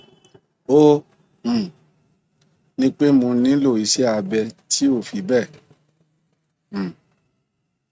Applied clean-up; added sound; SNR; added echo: neural mask model RNNoise.